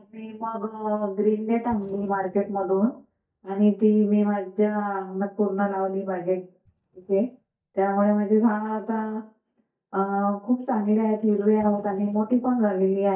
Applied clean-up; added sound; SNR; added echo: neural mask model DeepFilterNet 3.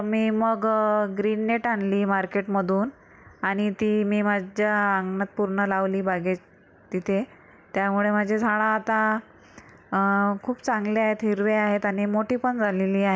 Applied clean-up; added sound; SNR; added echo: none; none; none; none.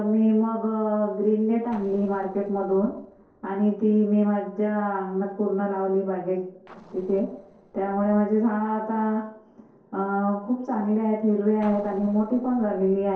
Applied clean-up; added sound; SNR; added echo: neural separator model SepFormer DNS4.